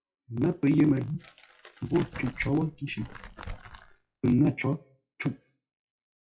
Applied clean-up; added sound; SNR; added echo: classical method WPE with log-MMSE.